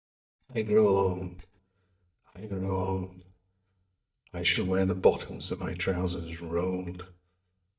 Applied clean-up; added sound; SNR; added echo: neural mask model DeepFilterNet 3.